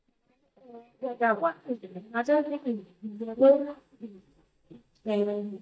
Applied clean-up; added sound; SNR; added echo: neural mask model DeepFilterNet 3.